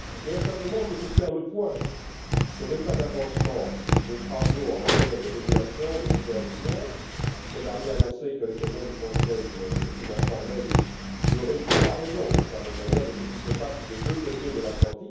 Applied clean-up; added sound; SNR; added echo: none; Tap; -5 dB; reverberation time 0.9 s.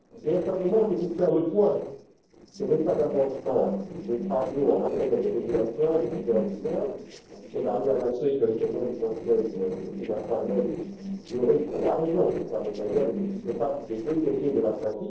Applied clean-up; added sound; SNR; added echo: neural separator model SepFormer DNS4.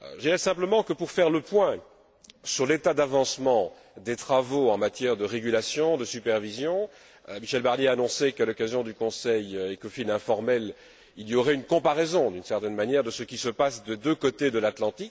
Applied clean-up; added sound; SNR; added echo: none; none; none; none.